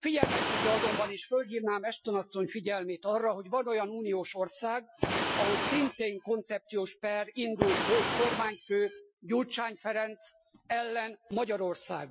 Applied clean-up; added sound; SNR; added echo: classical method Wiener filter.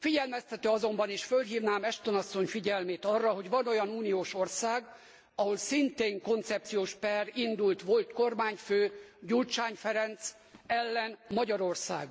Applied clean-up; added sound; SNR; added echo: none; none; none; none.